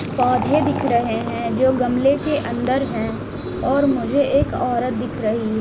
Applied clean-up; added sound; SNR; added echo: none; Fill (with liquid); 15 dB; none.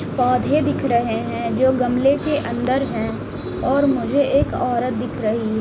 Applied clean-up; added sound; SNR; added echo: none; none; none; none.